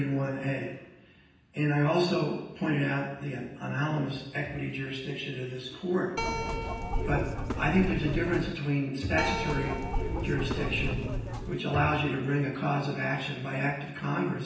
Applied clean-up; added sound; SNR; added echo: none; Keyboard (musical); 2 dB; reverberation time 0.9 s.